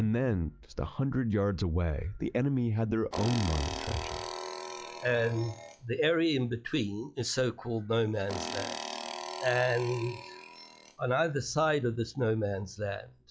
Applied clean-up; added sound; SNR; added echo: classical method log-MMSE.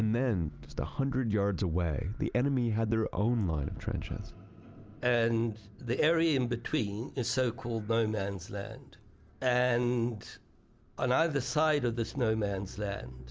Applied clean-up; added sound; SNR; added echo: none; none; none; none.